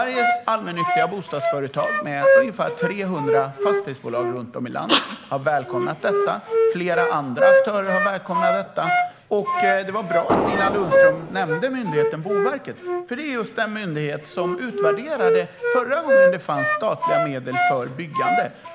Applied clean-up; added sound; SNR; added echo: none; Fireworks + Wind instrument, woodwind instrument; -3 dB; none.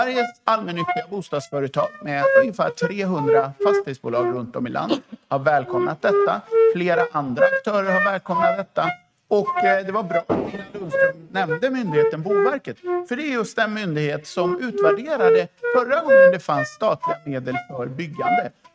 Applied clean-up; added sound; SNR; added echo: neural mask model RNNoise.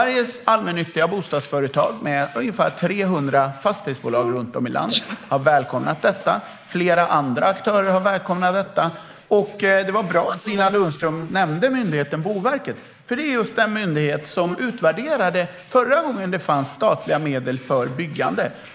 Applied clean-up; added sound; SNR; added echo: neural mask model Resemble Enhance denoiser.